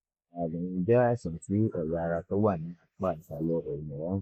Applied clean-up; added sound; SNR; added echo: neural mask model Resemble Enhance denoiser.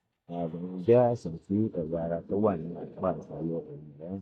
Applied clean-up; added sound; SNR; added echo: neural mask model DeepFilterNet 3.